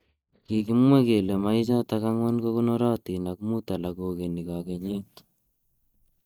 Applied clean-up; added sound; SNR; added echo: neural mask model DeepFilterNet 3.